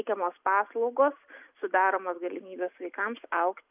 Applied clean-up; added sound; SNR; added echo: none; none; none; none.